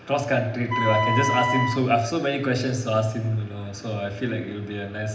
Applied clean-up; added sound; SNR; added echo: none; Wind instrument, woodwind instrument; 2 dB; reverberation time 0.8 s.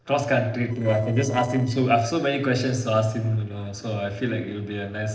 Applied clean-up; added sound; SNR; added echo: neural separator model SepFormer DNS4.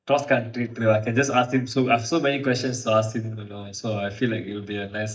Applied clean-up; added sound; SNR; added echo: neural mask model DeepFilterNet 3.